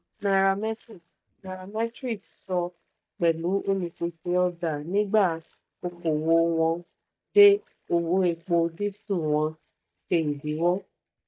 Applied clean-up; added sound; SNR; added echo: neural mask model DeepFilterNet 3.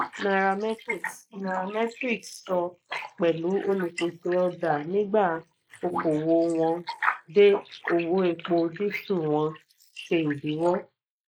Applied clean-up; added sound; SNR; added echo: neural mask model Resemble Enhance denoiser.